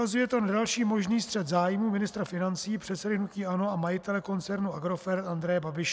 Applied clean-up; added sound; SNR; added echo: none; none; none; none.